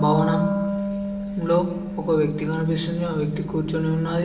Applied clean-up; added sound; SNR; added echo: none; Wind instrument, woodwind instrument; 4 dB; reverberation time 0.8 s.